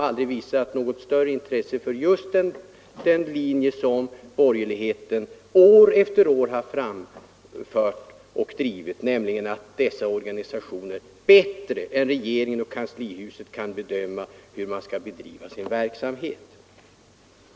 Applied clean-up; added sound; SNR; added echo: none; none; none; none.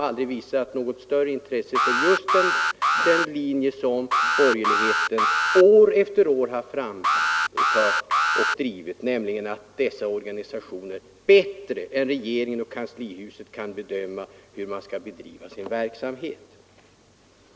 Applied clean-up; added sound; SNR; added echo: none; Alarm; -2 dB; none.